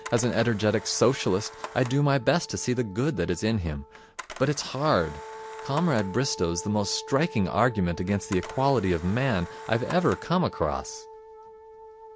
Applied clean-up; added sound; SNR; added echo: none; Camera + Wind instrument, woodwind instrument; 15 dB; none.